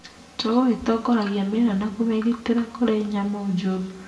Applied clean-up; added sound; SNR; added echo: none; none; none; reverberation time 0.6 s.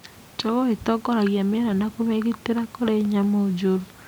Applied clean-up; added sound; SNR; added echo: none; none; none; none.